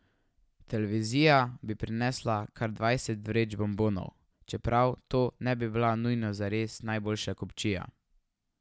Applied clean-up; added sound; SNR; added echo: none; none; none; none.